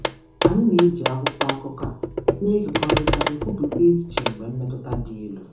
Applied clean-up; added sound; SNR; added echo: none; Clock; 0 dB; reverberation time 0.6 s.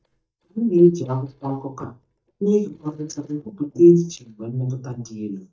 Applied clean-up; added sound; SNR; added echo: neural mask model DeepFilterNet 3.